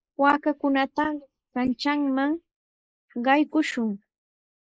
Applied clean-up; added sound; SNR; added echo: neural mask model Resemble Enhance denoiser.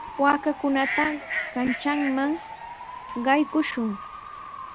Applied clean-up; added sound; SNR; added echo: none; Bird / Fowl; 9 dB; none.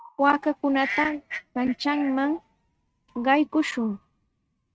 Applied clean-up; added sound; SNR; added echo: neural mask model RNNoise.